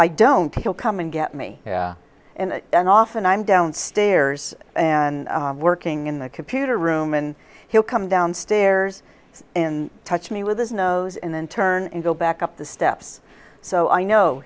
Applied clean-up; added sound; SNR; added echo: none; none; none; none.